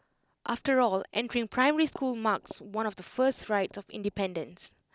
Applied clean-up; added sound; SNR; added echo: none; none; none; none.